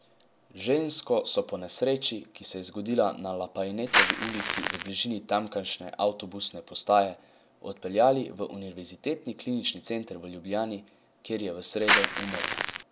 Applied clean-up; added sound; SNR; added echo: none; Crackle; -4 dB; none.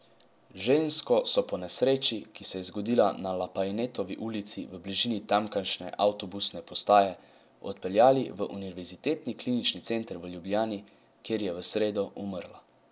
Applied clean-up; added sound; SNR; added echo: none; none; none; none.